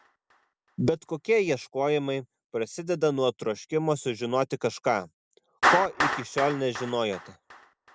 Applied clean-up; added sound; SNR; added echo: none; Clapping; 6 dB; none.